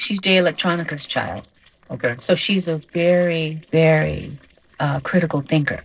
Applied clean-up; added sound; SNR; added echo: neural separator model SepFormer DNS4.